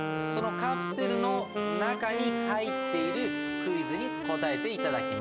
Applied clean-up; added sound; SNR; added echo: none; Wind instrument, woodwind instrument; -1 dB; none.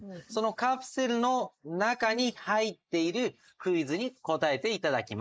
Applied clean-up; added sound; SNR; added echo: neural mask model Resemble Enhance denoiser.